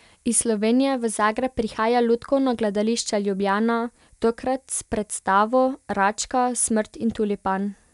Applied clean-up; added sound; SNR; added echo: none; none; none; none.